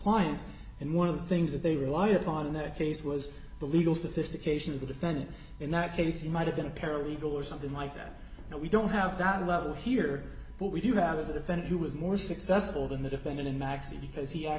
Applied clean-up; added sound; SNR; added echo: none; none; none; none.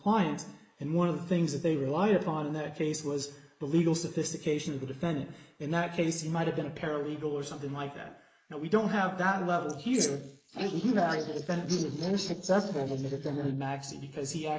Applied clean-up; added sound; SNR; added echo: neural mask model Resemble Enhance denoiser.